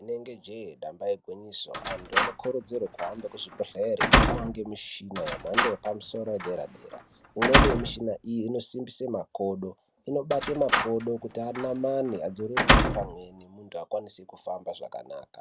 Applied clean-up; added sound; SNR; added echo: none; Slam; -5 dB; none.